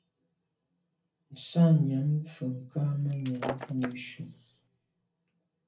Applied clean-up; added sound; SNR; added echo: none; Shatter; 10 dB; reverberation time 0.3 s.